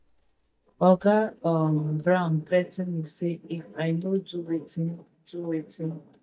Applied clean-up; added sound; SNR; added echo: neural mask model DeepFilterNet 3.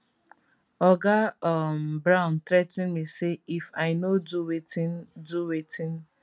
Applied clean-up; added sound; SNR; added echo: none; none; none; none.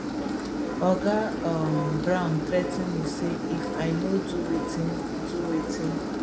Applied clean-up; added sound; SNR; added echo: none; Engine; 1 dB; reverberation time 0.8 s.